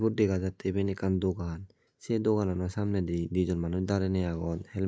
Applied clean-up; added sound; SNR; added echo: none; none; none; none.